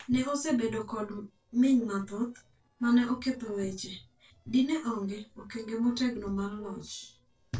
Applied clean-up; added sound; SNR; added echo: neural separator model SepFormer DNS4.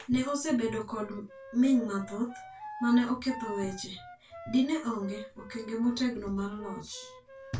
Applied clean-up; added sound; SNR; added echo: none; Wind instrument, woodwind instrument; 16 dB; reverberation time 0.2 s.